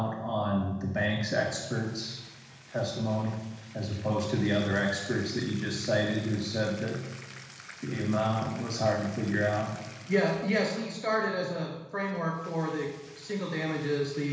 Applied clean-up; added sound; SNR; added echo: none; Bathtub (filling or washing); 20 dB; reverberation time 1.1 s.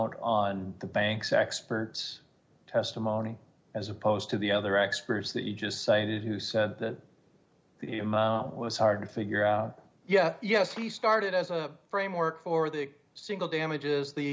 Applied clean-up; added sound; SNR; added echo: none; none; none; none.